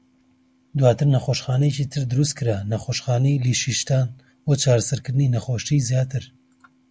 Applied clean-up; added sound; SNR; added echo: none; none; none; none.